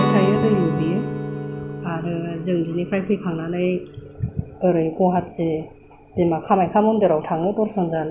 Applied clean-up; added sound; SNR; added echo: none; Guitar; 7 dB; none.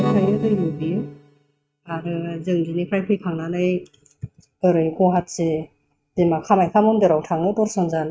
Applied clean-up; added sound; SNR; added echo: neural mask model RNNoise.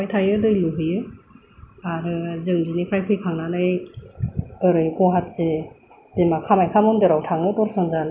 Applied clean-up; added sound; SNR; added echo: none; none; none; none.